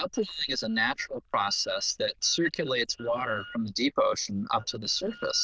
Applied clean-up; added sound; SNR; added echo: neural diffusion model UNIVERSE++.